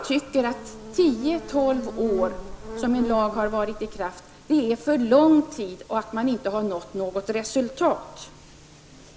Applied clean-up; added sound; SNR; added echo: none; Buzz; 11 dB; none.